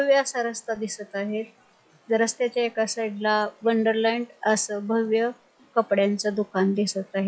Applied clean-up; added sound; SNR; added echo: classical method log-MMSE.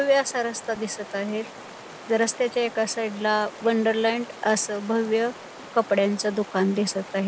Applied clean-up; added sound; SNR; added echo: none; Stream; 16 dB; none.